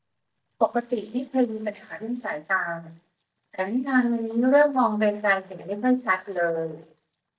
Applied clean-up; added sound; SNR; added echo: neural mask model DeepFilterNet 3.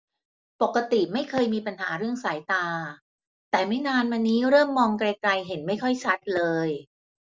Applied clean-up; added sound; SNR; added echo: none; none; none; none.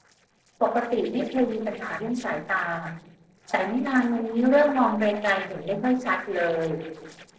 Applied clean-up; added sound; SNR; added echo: neural separator model SepFormer DNS4.